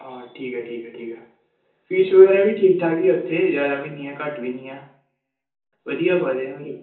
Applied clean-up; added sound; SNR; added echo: none; none; none; reverberation time 0.6 s.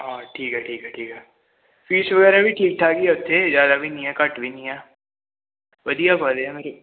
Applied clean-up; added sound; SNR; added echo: none; none; none; none.